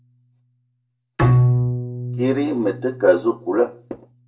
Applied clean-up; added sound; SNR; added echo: none; Bowed string instrument; 0 dB; reverberation time 0.2 s.